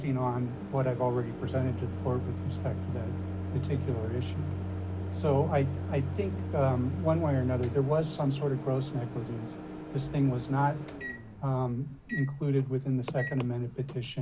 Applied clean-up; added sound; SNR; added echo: none; Microwave oven; 6 dB; none.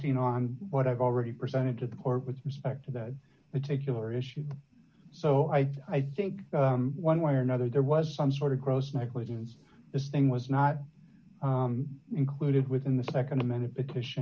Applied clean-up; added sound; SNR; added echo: none; none; none; none.